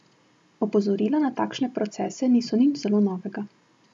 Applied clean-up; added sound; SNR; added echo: none; none; none; none.